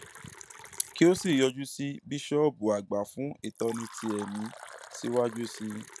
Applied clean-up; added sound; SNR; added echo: none; Fill (with liquid); 17 dB; none.